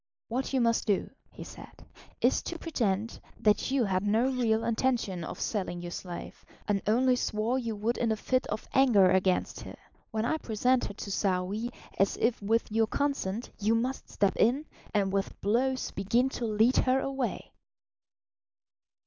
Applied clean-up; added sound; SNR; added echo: neural mask model Resemble Enhance denoiser.